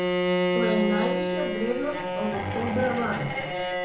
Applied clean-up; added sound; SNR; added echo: none; Bowed string instrument; -2 dB; reverberation time 0.6 s.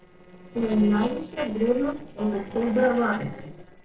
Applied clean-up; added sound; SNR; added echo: neural separator model SepFormer DNS4.